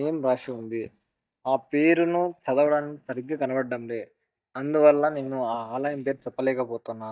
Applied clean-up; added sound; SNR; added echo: neural mask model DeepFilterNet 3.